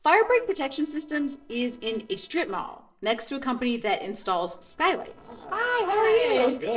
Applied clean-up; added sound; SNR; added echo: neural separator model SepFormer DNS4.